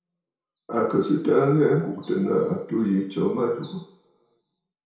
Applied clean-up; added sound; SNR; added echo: none; none; none; reverberation time 0.6 s.